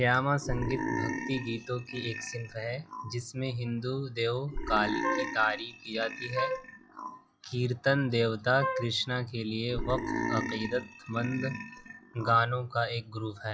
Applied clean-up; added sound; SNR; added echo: classical method log-MMSE.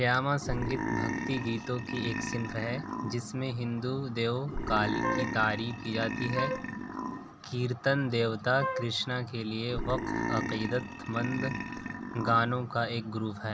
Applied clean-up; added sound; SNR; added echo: none; Burping, eructation + Wind instrument, woodwind instrument; 4 dB; none.